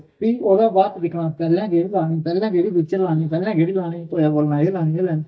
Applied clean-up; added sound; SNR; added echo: neural mask model DeepFilterNet 3.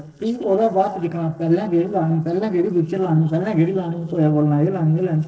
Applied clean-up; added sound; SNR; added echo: neural separator model SepFormer DNS4.